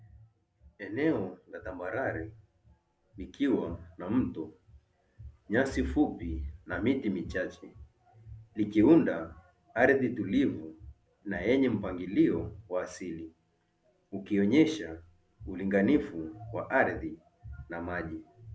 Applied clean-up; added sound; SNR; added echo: none; none; none; none.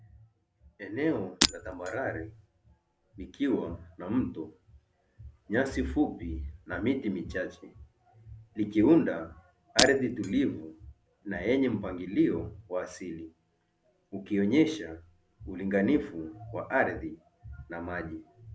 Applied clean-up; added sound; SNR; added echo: none; Shatter; 1 dB; none.